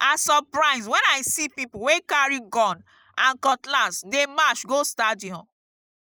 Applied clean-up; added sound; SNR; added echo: neural mask model Resemble Enhance denoiser.